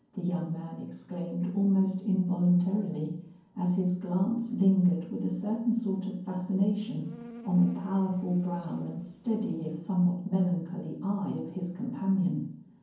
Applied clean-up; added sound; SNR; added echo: none; Insect; 20 dB; reverberation time 0.9 s.